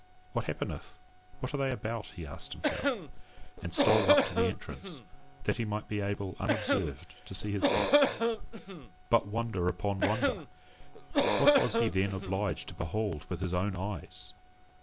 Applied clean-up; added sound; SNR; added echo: none; Cough; -2 dB; none.